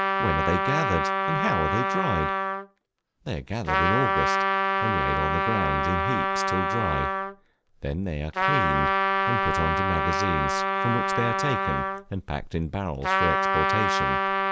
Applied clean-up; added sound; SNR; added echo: none; Trumpet; -5 dB; none.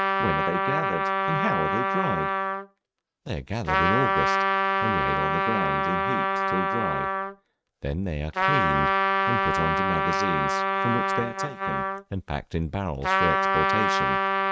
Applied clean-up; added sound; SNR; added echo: neural mask model RNNoise.